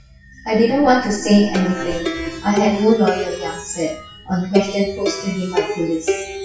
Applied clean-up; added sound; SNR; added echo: classical method WPE with log-MMSE.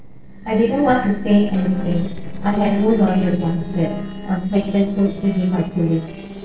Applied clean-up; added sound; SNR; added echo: neural separator model SepFormer DNS4.